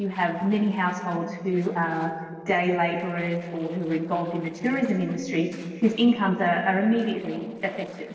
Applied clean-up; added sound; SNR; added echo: neural separator model SepFormer DNS4.